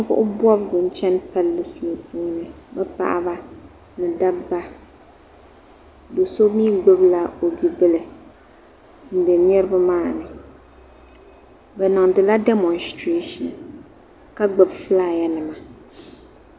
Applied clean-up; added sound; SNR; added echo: none; none; none; none.